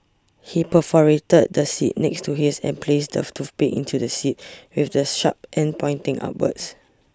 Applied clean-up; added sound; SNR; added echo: none; none; none; none.